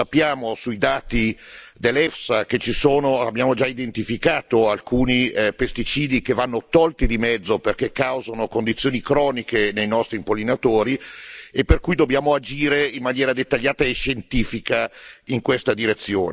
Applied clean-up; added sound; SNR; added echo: none; none; none; none.